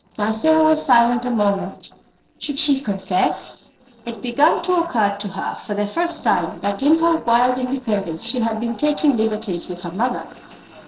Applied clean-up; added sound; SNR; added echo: neural separator model SepFormer DNS4.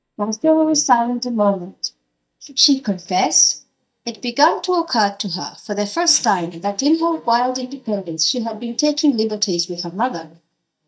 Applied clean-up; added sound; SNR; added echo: neural mask model DeepFilterNet 3.